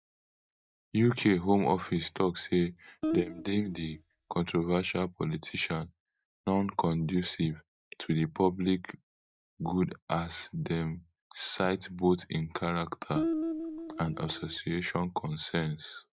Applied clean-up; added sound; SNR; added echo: neural mask model DeepFilterNet 3.